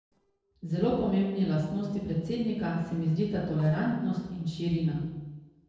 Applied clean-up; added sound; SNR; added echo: neural separator model SepFormer DNS4.